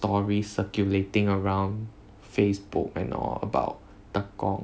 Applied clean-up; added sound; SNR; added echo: none; none; none; none.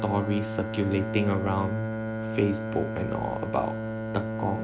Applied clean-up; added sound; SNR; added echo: none; Bowed string instrument; 3 dB; none.